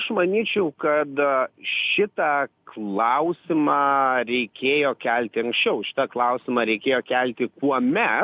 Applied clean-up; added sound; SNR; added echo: none; none; none; none.